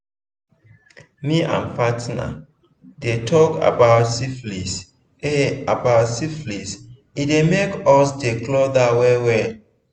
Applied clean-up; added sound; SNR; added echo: none; none; none; none.